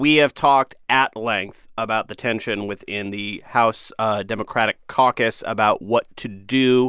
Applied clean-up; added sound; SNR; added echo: none; none; none; none.